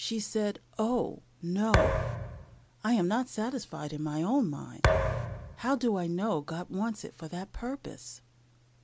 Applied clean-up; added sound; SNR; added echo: none; Thump, thud; -3 dB; none.